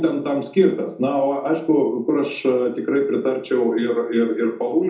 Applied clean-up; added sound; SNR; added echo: none; none; none; reverberation time 0.6 s.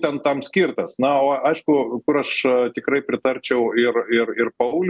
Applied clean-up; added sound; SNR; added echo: none; none; none; none.